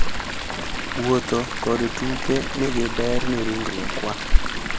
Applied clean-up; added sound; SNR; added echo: none; Chatter / Stream; -3 dB; none.